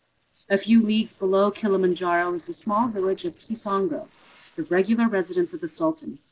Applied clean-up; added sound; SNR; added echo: neural separator model SepFormer DNS4.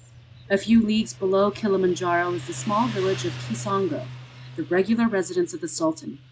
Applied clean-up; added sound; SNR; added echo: none; Motorcycle; 14 dB; none.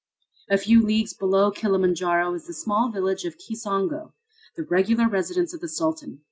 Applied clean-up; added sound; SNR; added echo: none; none; none; none.